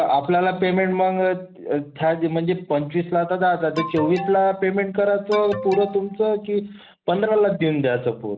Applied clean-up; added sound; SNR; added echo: none; Alarm; 12 dB; none.